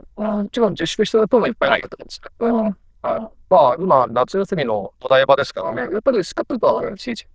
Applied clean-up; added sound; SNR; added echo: neural diffusion model UNIVERSE++.